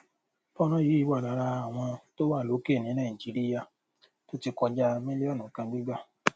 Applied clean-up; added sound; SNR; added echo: none; none; none; none.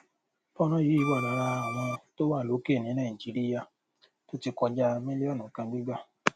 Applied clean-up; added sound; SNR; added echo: none; Bowed string instrument; 5 dB; none.